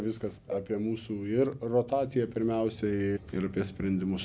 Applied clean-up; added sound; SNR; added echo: none; Cowbell; 16 dB; none.